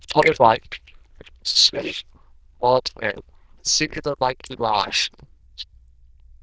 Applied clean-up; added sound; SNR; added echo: neural diffusion model UNIVERSE++.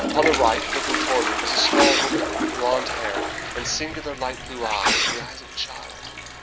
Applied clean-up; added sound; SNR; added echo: none; Toilet flush + Sneeze; -1 dB; none.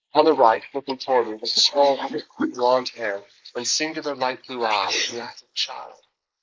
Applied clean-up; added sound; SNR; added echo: neural mask model Resemble Enhance denoiser.